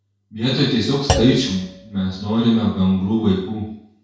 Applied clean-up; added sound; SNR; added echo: none; Thump, thud; 8 dB; reverberation time 0.6 s.